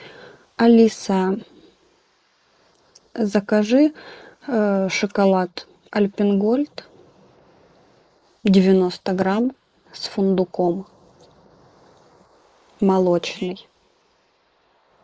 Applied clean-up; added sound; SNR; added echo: neural mask model Resemble Enhance denoiser.